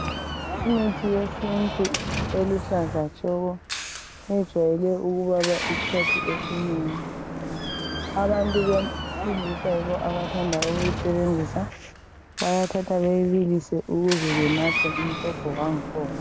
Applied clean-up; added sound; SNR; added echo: none; Door; 5 dB; none.